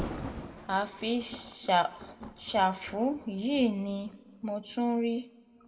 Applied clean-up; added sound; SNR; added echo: none; Thunder; 13 dB; reverberation time 1.0 s.